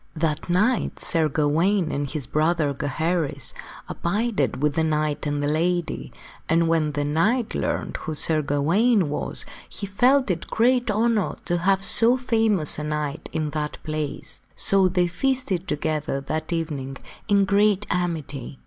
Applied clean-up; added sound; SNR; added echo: none; none; none; none.